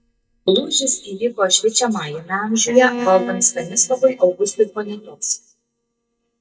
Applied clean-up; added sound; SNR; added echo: neural mask model DeepFilterNet 3.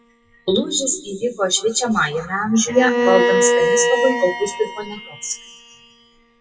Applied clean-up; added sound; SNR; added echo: classical method WPE with log-MMSE.